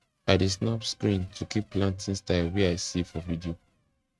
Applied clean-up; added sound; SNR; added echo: neural mask model RNNoise.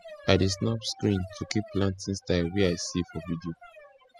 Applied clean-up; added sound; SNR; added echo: classical method spectral subtraction.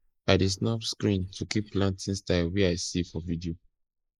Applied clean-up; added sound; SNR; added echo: neural mask model Resemble Enhance denoiser.